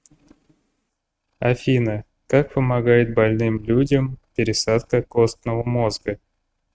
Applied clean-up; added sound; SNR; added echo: neural mask model RNNoise.